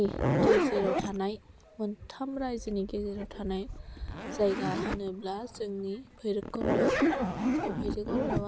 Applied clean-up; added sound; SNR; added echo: none; Zipper (clothing); -2 dB; none.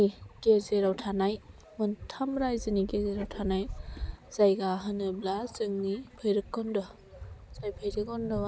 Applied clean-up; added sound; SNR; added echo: none; none; none; none.